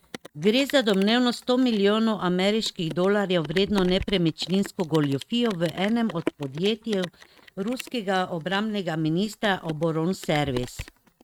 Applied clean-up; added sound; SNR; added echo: neural mask model RNNoise.